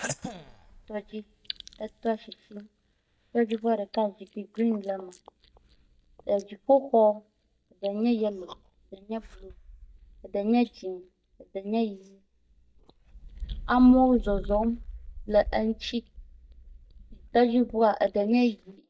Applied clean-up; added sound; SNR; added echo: neural mask model DeepFilterNet 3.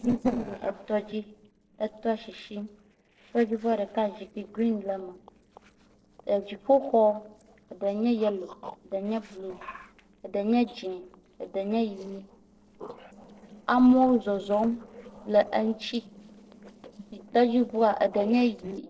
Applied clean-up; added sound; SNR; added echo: neural separator model SepFormer DNS4.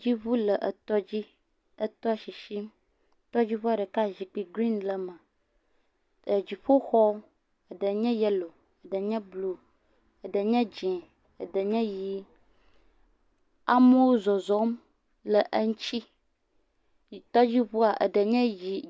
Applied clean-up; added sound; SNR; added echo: none; none; none; none.